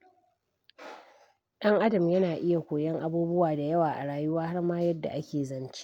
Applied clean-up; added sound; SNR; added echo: none; none; none; none.